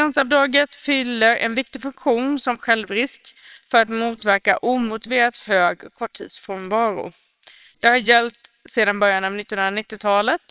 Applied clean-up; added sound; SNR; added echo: neural separator model SepFormer WHAMR!.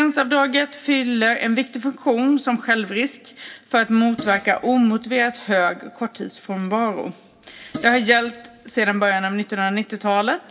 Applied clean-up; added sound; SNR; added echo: none; Fart; 18 dB; reverberation time 0.2 s.